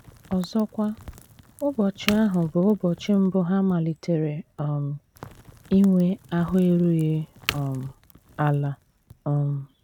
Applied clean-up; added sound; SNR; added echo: none; Crack; 17 dB; none.